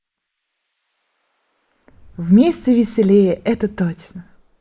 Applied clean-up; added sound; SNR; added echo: neural mask model Resemble Enhance denoiser.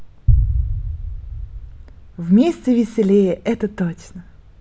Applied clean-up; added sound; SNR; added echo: none; Boom; 1 dB; none.